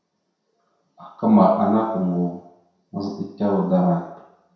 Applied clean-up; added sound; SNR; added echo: none; none; none; reverberation time 0.7 s.